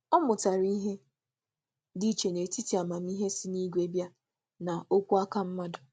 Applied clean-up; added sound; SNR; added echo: none; none; none; none.